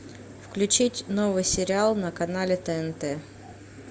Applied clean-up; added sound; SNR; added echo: none; none; none; none.